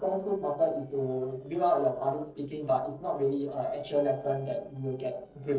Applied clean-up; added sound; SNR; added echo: neural separator model SepFormer DNS4.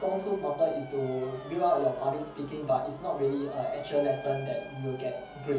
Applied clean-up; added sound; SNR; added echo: none; Motor vehicle (road) / Siren; 17 dB; reverberation time 0.7 s.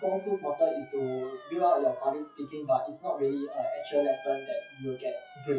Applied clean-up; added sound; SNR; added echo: classical method WPE with log-MMSE.